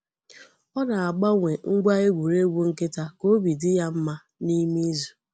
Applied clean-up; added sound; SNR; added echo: none; none; none; none.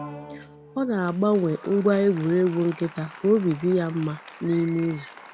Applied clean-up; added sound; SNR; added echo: none; Applause; 19 dB; none.